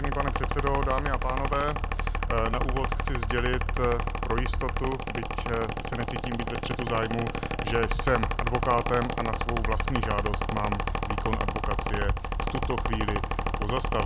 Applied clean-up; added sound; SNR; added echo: none; Mechanical fan; -3 dB; none.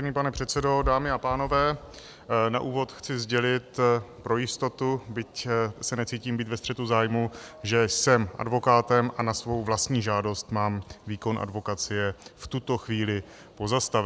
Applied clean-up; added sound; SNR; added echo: none; none; none; none.